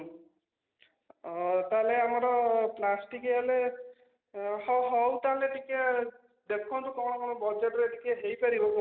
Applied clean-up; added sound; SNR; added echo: none; none; none; none.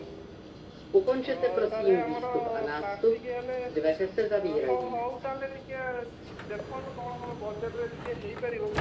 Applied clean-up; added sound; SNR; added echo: none; Subway, metro, underground; -4 dB; none.